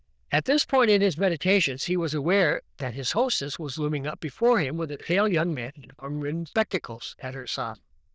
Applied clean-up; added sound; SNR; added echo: neural diffusion model UNIVERSE++.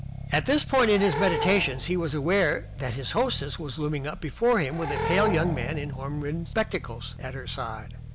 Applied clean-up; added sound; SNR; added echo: none; Accelerating, revving, vroom + Animal / Brass instrument; 7 dB; none.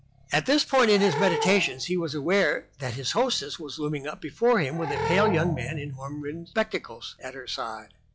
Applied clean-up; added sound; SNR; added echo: classical method log-MMSE.